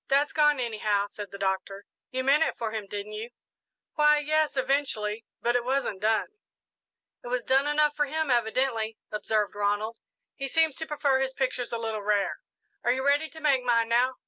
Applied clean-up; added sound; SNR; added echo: none; none; none; none.